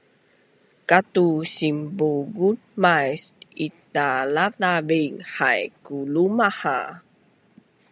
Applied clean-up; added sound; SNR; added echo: none; none; none; none.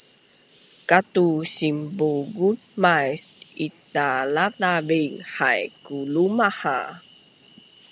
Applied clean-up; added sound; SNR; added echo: none; Frog; 9 dB; none.